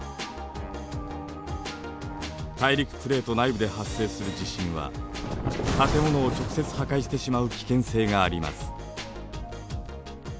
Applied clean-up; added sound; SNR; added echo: none; Wind instrument, woodwind instrument; 16 dB; none.